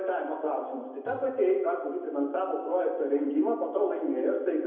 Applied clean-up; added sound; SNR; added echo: none; none; none; reverberation time 0.9 s.